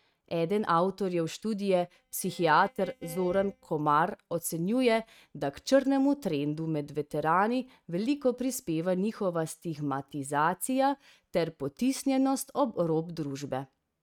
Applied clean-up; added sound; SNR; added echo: neural mask model RNNoise.